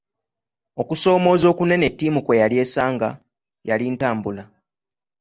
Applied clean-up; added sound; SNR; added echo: none; none; none; none.